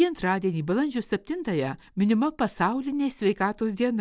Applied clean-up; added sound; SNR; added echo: none; none; none; none.